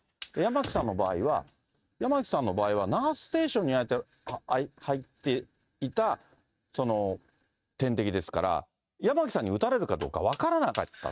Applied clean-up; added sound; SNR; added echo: neural mask model RNNoise.